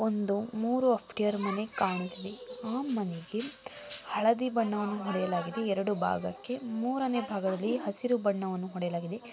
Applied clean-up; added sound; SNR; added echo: none; none; none; none.